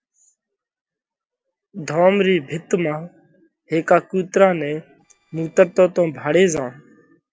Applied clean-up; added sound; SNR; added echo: neural separator model SepFormer DNS4.